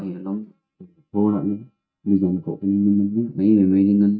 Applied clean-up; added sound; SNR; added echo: neural mask model DeepFilterNet 3.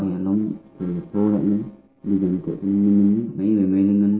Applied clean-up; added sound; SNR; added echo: neural separator model SepFormer DNS4.